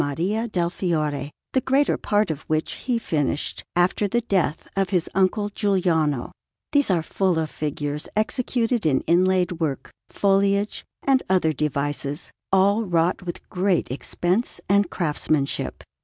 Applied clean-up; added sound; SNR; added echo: none; none; none; none.